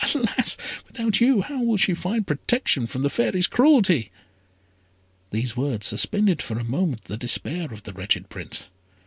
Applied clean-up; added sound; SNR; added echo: none; none; none; none.